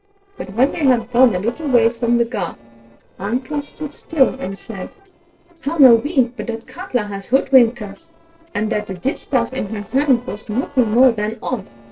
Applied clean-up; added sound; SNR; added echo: neural separator model SepFormer DNS4.